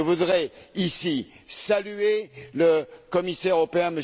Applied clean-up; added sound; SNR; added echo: none; none; none; none.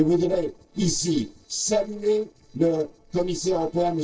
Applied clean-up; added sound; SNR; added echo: neural separator model SepFormer DNS4.